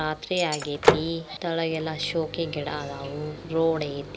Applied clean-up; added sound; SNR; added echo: none; Microwave oven; 2 dB; none.